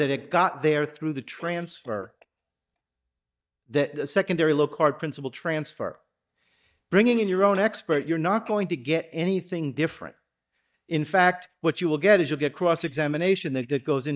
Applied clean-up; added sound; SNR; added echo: neural mask model DeepFilterNet 3.